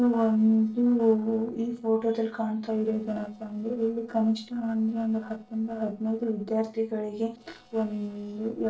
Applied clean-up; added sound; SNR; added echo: neural separator model SepFormer DNS4.